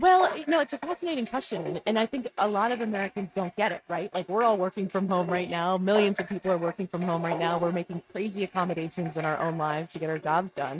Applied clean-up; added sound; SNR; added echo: neural mask model RNNoise.